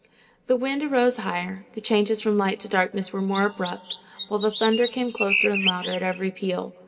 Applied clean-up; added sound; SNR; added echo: none; Chirp, tweet; 4 dB; reverberation time 1.9 s.